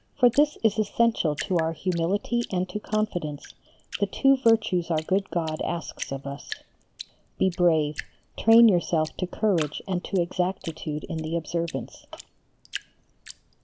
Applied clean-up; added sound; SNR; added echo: none; Drip; 19 dB; none.